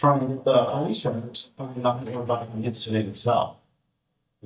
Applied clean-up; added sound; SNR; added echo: neural mask model DeepFilterNet 3.